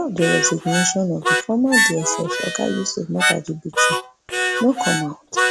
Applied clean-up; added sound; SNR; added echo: none; Harmonica; 0 dB; none.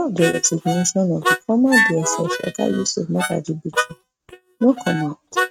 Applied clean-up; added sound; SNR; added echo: neural mask model RNNoise.